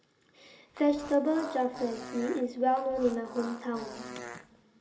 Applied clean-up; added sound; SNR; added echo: none; Fart; 14 dB; reverberation time 1.9 s.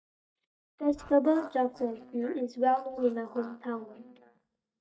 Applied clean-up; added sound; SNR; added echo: neural mask model DeepFilterNet 3.